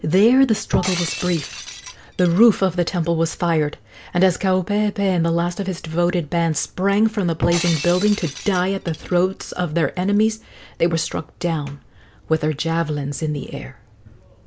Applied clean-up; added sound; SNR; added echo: none; Shatter; 11 dB; none.